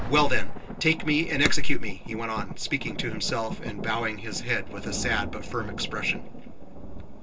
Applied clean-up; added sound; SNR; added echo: none; Thunder; 14 dB; reverberation time 0.2 s.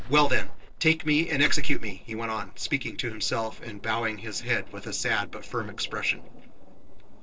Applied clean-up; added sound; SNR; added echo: neural separator model SepFormer DNS4.